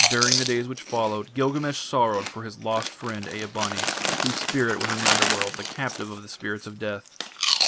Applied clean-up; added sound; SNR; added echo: none; Chewing, mastication; 0 dB; none.